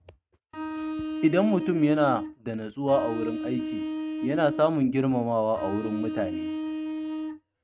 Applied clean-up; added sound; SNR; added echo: neural mask model RNNoise.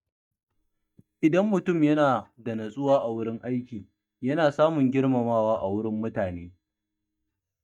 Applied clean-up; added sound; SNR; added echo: neural mask model DeepFilterNet 3.